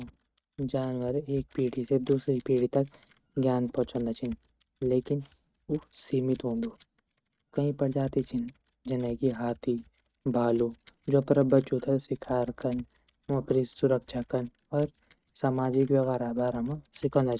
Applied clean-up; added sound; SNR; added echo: neural mask model RNNoise.